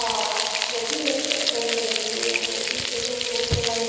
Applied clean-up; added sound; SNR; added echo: none; Frying (food); -2 dB; reverberation time 2.2 s.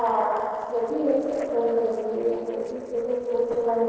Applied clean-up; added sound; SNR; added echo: neural separator model SepFormer DNS4.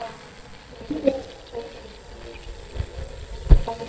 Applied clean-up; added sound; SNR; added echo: neural mask model DeepFilterNet 3.